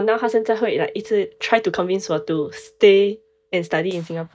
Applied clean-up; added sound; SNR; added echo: neural mask model DeepFilterNet 3.